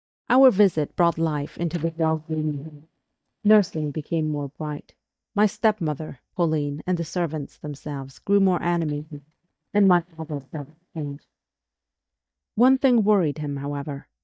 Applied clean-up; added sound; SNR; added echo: neural mask model DeepFilterNet 3.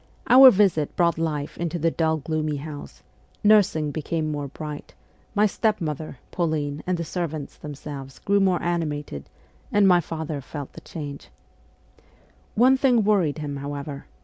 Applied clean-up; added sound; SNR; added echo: none; none; none; none.